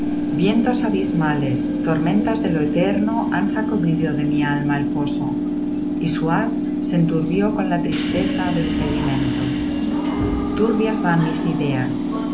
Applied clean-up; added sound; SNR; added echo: none; Subway, metro, underground / Train; -1 dB; none.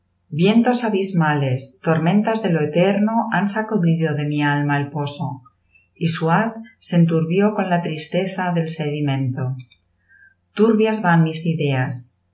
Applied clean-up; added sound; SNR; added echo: none; none; none; none.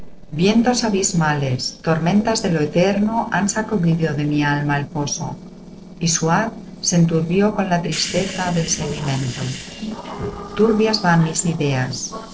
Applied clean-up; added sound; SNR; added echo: neural separator model SepFormer DNS4.